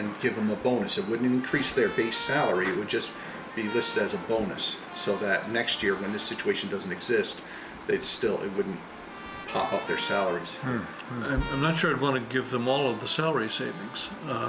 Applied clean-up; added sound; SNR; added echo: none; Trumpet; 15 dB; none.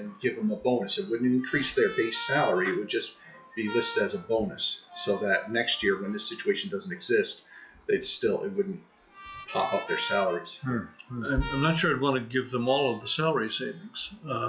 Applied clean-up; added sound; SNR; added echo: classical method log-MMSE.